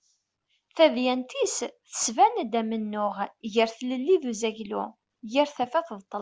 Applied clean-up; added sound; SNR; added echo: none; none; none; none.